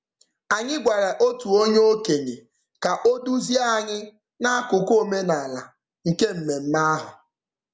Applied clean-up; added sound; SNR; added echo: none; none; none; none.